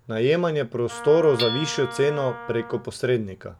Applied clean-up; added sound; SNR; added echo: none; Wind instrument, woodwind instrument + Hammer / Chink, clink; 12 dB; none.